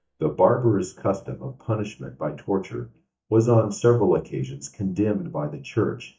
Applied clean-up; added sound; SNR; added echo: neural mask model DeepFilterNet 3.